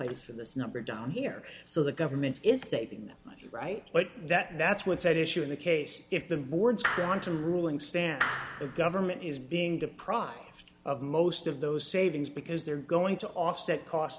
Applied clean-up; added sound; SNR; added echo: none; Clapping; 5 dB; none.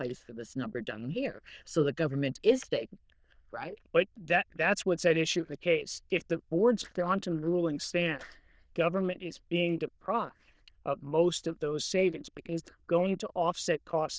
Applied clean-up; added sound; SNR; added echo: neural diffusion model UNIVERSE++.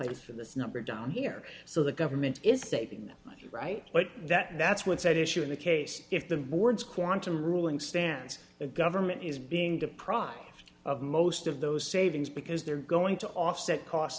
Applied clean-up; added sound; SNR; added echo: none; none; none; none.